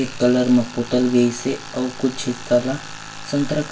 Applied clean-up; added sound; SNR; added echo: none; Tools; 16 dB; reverberation time 0.2 s.